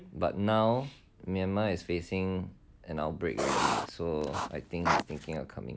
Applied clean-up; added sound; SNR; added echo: none; Writing; 0 dB; none.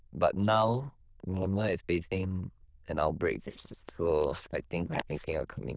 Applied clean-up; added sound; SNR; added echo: neural diffusion model UNIVERSE++.